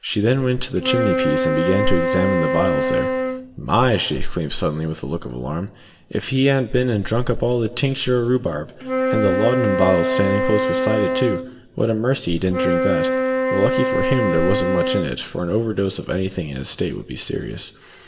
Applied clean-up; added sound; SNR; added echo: none; Wind instrument, woodwind instrument; 0 dB; reverberation time 1.3 s.